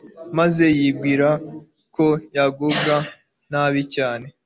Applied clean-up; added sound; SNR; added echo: none; none; none; none.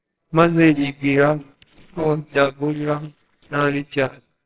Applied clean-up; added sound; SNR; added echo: neural separator model SepFormer WHAMR!.